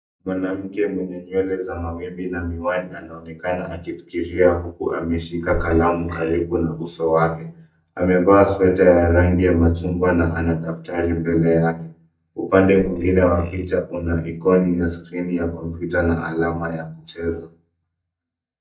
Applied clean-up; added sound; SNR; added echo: neural mask model DeepFilterNet 3.